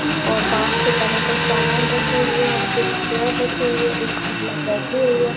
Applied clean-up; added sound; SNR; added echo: none; Engine; -2 dB; none.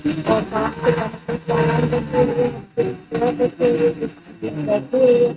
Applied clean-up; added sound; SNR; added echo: neural mask model RNNoise.